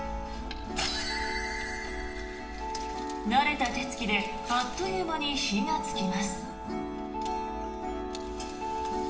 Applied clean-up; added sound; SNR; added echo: none; none; none; reverberation time 0.7 s.